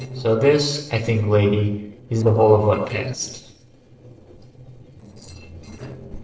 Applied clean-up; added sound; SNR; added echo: neural separator model SepFormer DNS4.